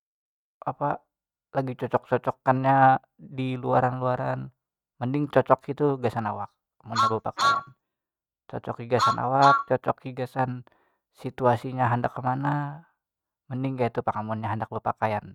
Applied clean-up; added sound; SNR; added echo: neural mask model RNNoise.